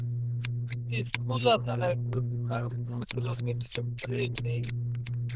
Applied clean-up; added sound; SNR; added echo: neural diffusion model UNIVERSE++.